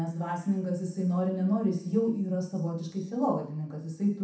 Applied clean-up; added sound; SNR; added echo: none; none; none; reverberation time 0.7 s.